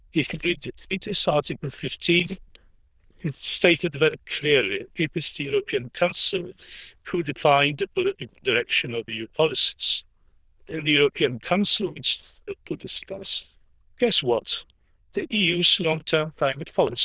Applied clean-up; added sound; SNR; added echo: neural diffusion model UNIVERSE++.